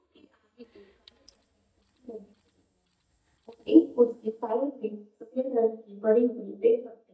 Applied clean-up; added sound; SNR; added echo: neural mask model DeepFilterNet 3.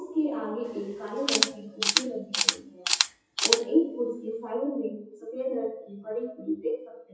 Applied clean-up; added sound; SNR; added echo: classical method WPE with log-MMSE.